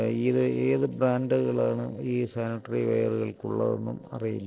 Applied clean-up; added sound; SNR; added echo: neural separator model SepFormer DNS4.